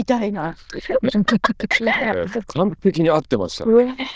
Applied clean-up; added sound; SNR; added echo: neural diffusion model UNIVERSE++.